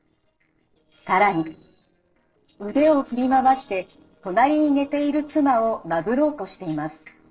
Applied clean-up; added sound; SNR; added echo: neural separator model SepFormer DNS4.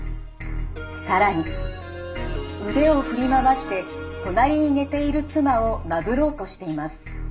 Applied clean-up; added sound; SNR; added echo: none; Bowed string instrument; 16 dB; reverberation time 0.4 s.